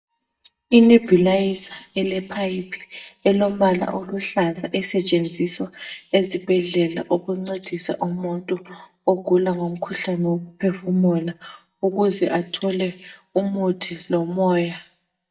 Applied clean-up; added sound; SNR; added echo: neural mask model DeepFilterNet 3.